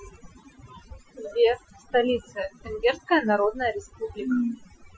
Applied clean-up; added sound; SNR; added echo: classical method Wiener filter.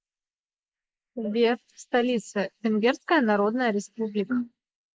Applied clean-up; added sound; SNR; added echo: neural mask model Resemble Enhance denoiser.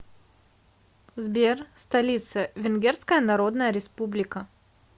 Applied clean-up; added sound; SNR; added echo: none; none; none; none.